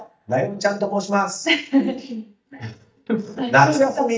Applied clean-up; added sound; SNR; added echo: neural mask model DeepFilterNet 3.